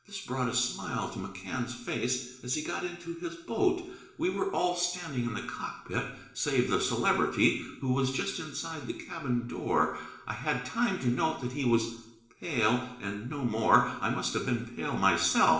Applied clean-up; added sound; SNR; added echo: none; none; none; reverberation time 0.7 s.